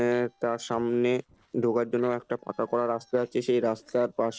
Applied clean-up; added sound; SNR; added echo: neural separator model SepFormer DNS4.